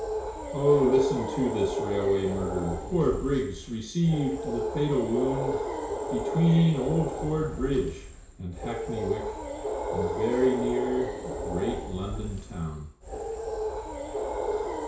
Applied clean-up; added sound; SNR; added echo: none; Animal; 4 dB; reverberation time 0.6 s.